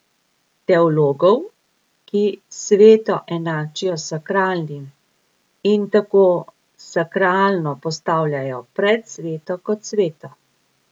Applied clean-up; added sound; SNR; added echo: none; none; none; none.